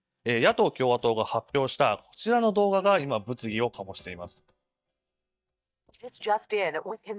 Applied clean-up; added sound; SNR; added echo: neural mask model DeepFilterNet 3.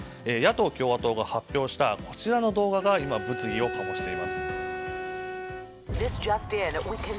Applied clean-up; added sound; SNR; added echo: none; Bowed string instrument; 7 dB; none.